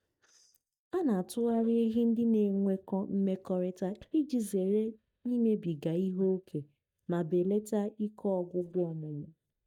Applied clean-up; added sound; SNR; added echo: neural mask model DeepFilterNet 3.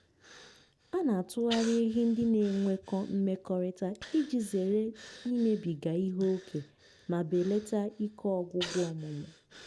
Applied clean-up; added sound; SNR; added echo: none; Breathing; 18 dB; none.